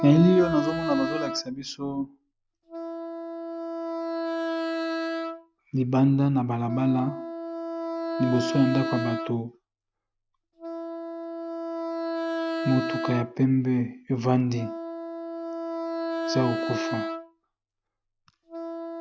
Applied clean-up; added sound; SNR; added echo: none; Wind instrument, woodwind instrument; 5 dB; none.